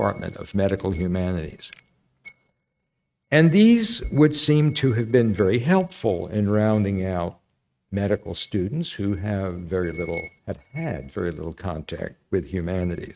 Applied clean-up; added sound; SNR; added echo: neural mask model RNNoise.